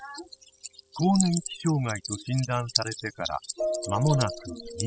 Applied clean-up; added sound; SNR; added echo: classical method spectral subtraction.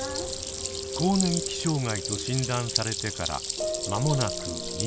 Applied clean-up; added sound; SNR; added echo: none; Stream; 4 dB; none.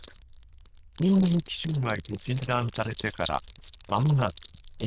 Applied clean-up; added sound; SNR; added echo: neural diffusion model UNIVERSE++.